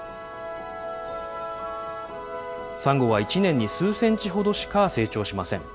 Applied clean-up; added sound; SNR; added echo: none; none; none; none.